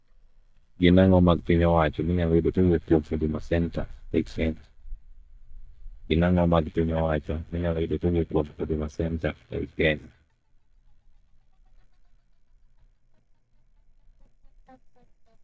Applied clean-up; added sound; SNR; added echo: neural mask model DeepFilterNet 3.